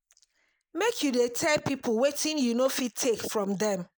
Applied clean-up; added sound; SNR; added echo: neural mask model Resemble Enhance denoiser.